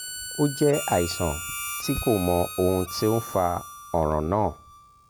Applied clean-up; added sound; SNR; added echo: none; Harmonica; 11 dB; none.